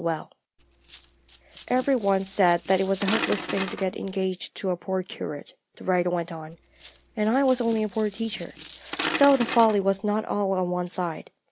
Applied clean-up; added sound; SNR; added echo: none; Coin (dropping); 10 dB; none.